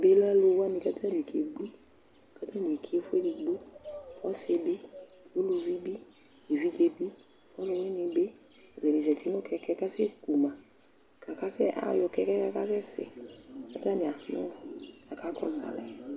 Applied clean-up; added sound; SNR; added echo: none; none; none; none.